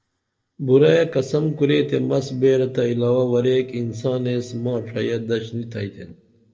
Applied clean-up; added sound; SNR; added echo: neural separator model SepFormer DNS4.